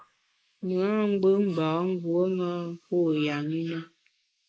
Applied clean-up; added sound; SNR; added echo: neural mask model Resemble Enhance denoiser.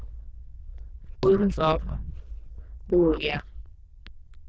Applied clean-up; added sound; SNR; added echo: neural diffusion model UNIVERSE++.